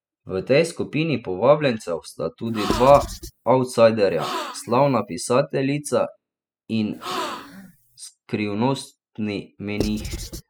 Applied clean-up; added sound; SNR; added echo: classical method spectral subtraction.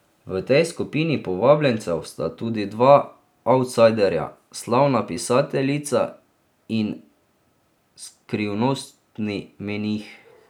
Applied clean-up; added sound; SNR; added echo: none; none; none; none.